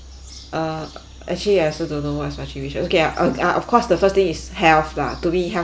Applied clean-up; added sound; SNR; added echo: none; Bird vocalization, bird call, bird song; 17 dB; none.